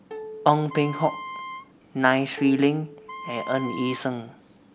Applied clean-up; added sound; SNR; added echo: none; Wind instrument, woodwind instrument + Plucked string instrument; 13 dB; none.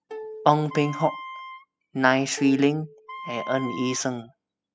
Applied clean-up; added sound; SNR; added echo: classical method spectral subtraction.